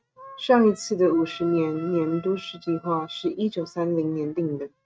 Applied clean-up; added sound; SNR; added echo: neural mask model RNNoise.